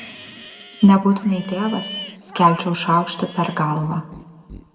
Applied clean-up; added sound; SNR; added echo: none; Livestock, farm animals, working animals; 18 dB; reverberation time 1.2 s.